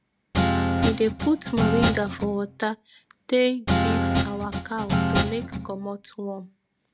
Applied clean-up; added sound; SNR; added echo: none; Guitar; -3 dB; none.